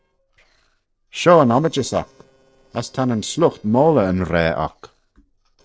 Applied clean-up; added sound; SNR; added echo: neural separator model SepFormer DNS4.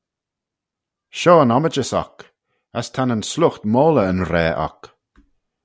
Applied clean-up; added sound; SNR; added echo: none; none; none; none.